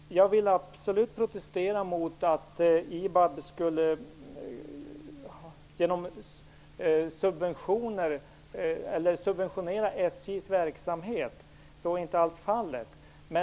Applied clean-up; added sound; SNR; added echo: none; none; none; none.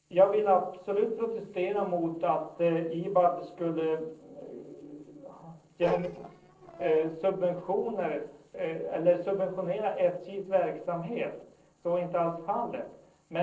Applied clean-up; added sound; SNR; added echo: neural separator model SepFormer DNS4.